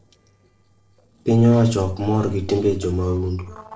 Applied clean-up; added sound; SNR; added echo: neural separator model SepFormer DNS4.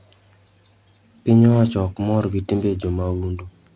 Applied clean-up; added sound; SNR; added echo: none; none; none; none.